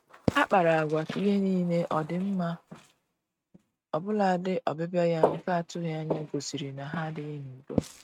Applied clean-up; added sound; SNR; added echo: neural mask model RNNoise.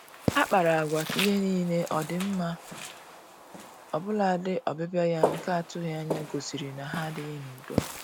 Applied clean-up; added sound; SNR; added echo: none; Walk, footsteps; 6 dB; none.